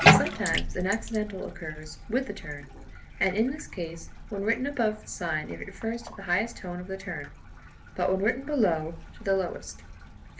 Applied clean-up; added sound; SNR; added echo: none; Bathtub (filling or washing); 1 dB; reverberation time 0.3 s.